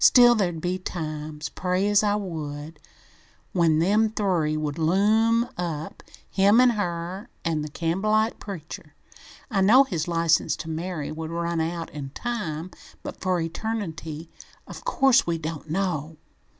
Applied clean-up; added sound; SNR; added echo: none; none; none; none.